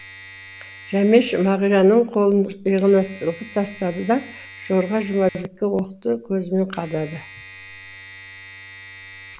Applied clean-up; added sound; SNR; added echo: none; Domestic sounds, home sounds; 20 dB; none.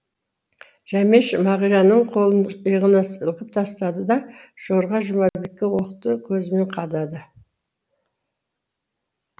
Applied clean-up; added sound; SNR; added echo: none; none; none; none.